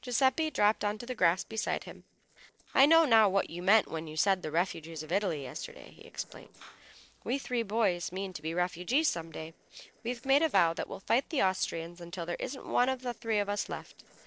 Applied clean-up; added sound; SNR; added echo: neural separator model SepFormer DNS4.